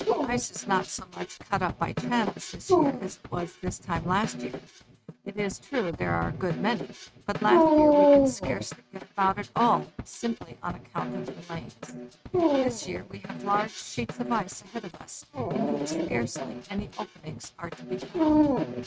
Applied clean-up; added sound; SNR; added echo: neural mask model RNNoise.